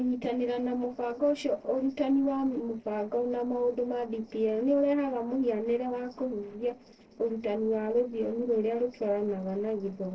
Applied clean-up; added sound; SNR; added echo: neural separator model SepFormer DNS4.